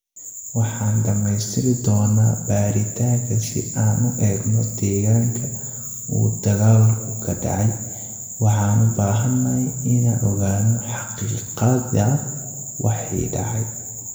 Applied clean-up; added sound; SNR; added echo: none; none; none; reverberation time 1.3 s.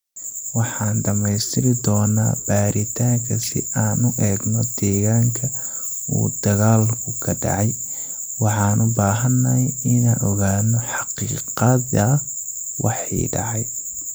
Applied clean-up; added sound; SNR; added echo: none; none; none; none.